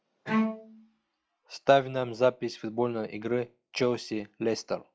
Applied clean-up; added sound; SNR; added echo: classical method log-MMSE.